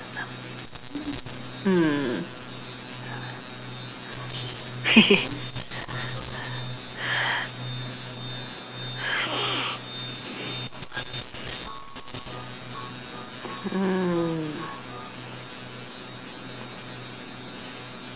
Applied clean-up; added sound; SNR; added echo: none; Harmonica; 14 dB; none.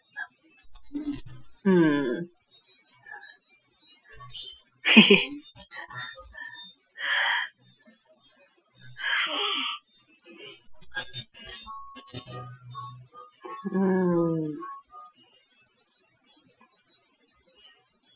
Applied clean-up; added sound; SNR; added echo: classical method Wiener filter.